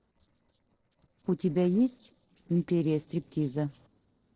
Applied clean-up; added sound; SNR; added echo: neural separator model SepFormer DNS4.